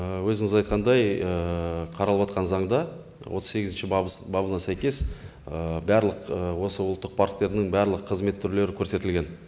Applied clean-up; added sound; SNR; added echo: none; none; none; none.